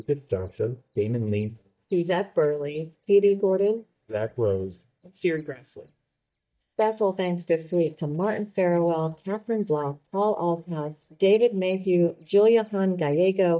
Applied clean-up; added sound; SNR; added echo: neural mask model DeepFilterNet 3.